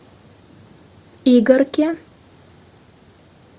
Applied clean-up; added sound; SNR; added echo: none; none; none; none.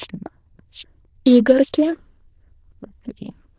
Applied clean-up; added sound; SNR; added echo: neural diffusion model UNIVERSE++.